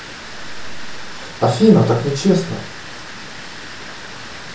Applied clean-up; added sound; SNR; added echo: none; Water; 14 dB; reverberation time 0.6 s.